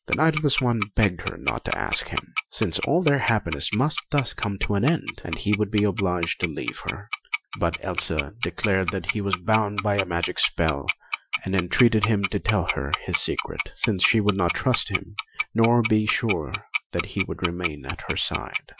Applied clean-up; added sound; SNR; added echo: classical method Wiener filter.